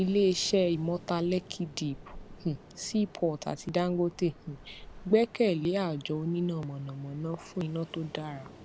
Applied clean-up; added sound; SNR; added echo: none; Ocean; 19 dB; none.